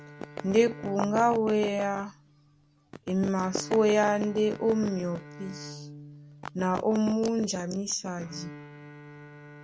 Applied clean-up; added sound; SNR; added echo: none; Bowed string instrument; 18 dB; none.